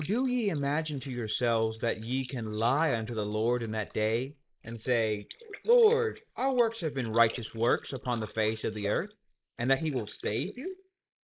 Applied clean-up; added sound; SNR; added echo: neural mask model Resemble Enhance denoiser.